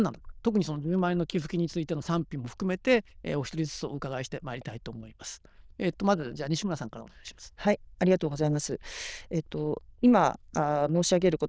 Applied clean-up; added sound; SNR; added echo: neural diffusion model UNIVERSE++.